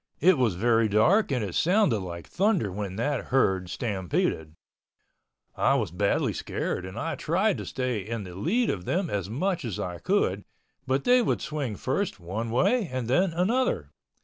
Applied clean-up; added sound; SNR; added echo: none; none; none; none.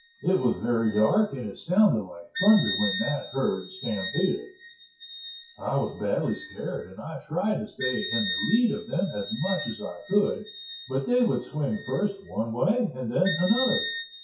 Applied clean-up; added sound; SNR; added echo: classical method WPE with log-MMSE.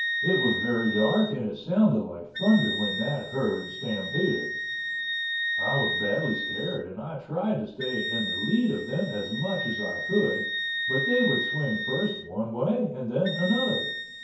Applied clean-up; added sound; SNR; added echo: none; Wind instrument, woodwind instrument; 4 dB; reverberation time 0.6 s.